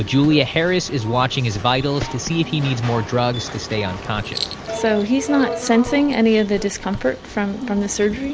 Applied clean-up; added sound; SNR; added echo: none; Writing; 16 dB; none.